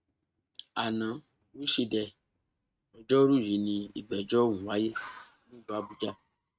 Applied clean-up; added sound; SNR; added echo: neural mask model RNNoise.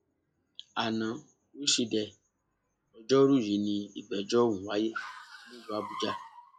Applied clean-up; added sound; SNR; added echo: classical method log-MMSE.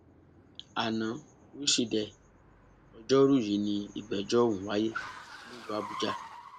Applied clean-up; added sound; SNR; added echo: none; Car; 15 dB; none.